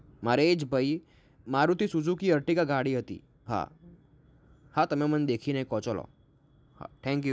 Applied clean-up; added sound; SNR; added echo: none; none; none; none.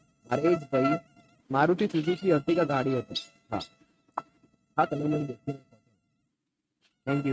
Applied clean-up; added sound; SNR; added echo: neural mask model RNNoise.